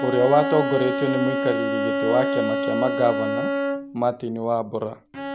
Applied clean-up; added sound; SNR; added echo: none; Bowed string instrument; 2 dB; none.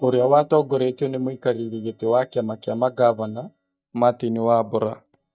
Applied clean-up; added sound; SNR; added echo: neural mask model DeepFilterNet 3.